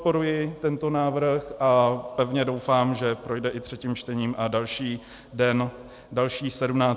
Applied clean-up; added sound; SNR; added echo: none; none; none; none.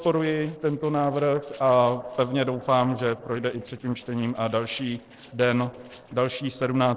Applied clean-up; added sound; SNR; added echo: neural separator model SepFormer DNS4.